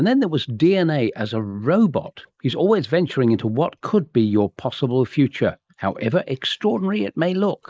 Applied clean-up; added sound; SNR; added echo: neural mask model Resemble Enhance denoiser.